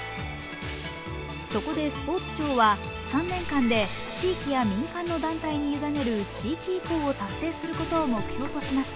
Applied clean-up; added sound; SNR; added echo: none; Sliding door; 14 dB; none.